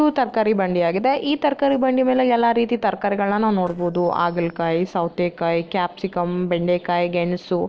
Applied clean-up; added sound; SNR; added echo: neural separator model SepFormer DNS4.